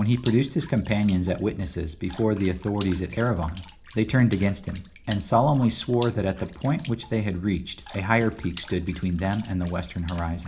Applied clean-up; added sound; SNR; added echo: none; Water / Splash, splatter; 18 dB; reverberation time 0.4 s.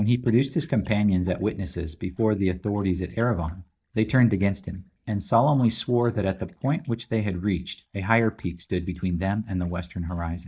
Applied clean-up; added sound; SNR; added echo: neural mask model DeepFilterNet 3.